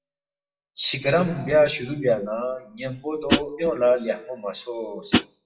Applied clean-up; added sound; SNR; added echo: classical method WPE with log-MMSE.